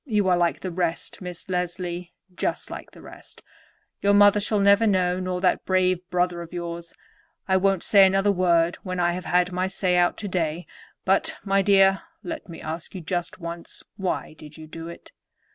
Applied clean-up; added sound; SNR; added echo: none; none; none; none.